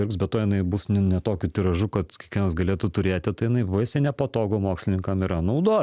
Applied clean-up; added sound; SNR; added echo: none; none; none; none.